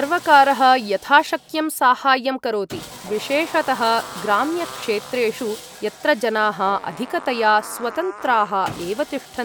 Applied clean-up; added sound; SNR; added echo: none; Fart + Sawing; 17 dB; none.